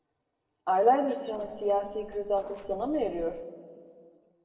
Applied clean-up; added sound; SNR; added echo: neural separator model SepFormer DNS4.